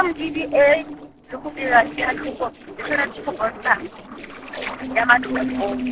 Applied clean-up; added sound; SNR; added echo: neural separator model SepFormer DNS4.